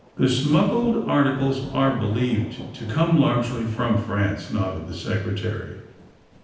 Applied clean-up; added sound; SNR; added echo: none; Thunder / Rain; 17 dB; reverberation time 0.9 s.